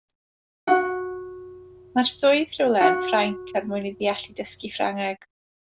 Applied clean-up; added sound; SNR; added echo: none; Plucked string instrument; 2 dB; none.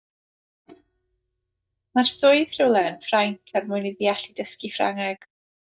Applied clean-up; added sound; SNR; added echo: neural mask model DeepFilterNet 3.